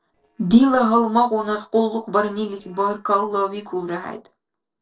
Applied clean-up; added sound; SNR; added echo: neural separator model SepFormer DNS4.